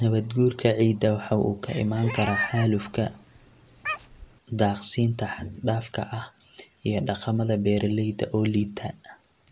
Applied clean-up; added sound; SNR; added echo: none; Meow; 9 dB; none.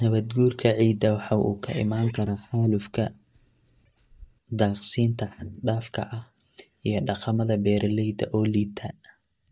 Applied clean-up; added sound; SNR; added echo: neural mask model DeepFilterNet 3.